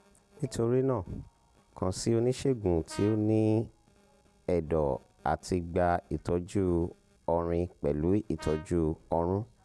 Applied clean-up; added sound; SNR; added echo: none; Brass instrument; 19 dB; none.